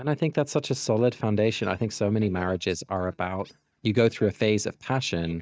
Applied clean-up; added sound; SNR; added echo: neural mask model DeepFilterNet 3.